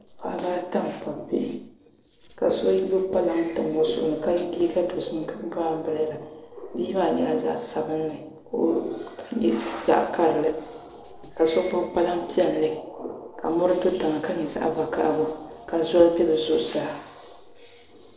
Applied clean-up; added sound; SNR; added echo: neural separator model SepFormer DNS4.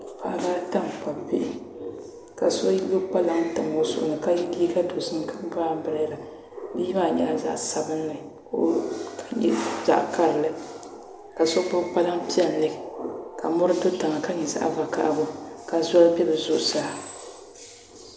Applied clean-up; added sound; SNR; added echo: none; none; none; none.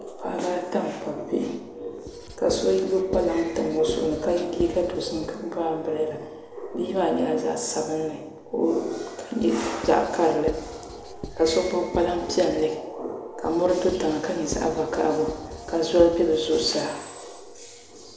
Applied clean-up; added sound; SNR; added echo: none; Writing; 14 dB; reverberation time 0.6 s.